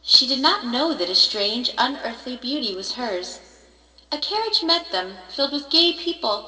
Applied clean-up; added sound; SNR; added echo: none; none; none; reverberation time 2.1 s.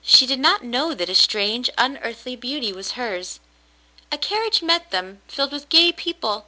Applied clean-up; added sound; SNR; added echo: none; none; none; none.